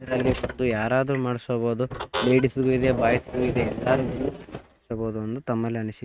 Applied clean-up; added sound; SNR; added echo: neural mask model RNNoise.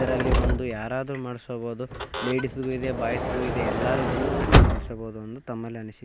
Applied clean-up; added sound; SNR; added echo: none; Sliding door / Motor vehicle (road); -5 dB; none.